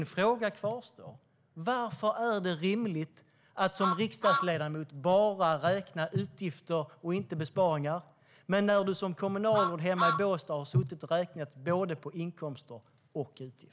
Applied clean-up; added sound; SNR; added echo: none; Truck; 3 dB; none.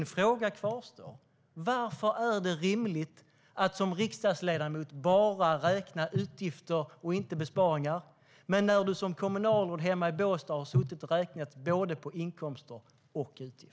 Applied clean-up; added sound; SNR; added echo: none; none; none; none.